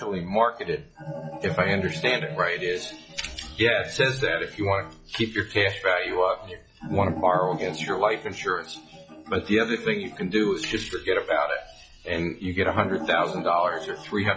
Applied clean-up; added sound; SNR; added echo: classical method log-MMSE.